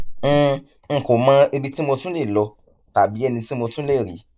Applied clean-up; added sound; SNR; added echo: neural mask model Resemble Enhance denoiser.